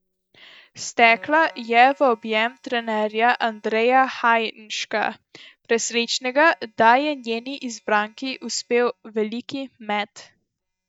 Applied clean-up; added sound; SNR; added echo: neural mask model DeepFilterNet 3.